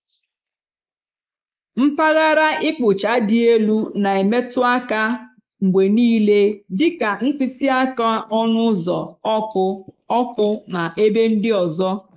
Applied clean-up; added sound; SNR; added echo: neural mask model Resemble Enhance denoiser.